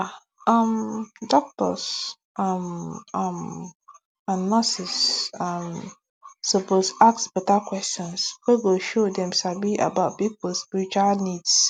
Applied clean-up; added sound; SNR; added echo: none; none; none; none.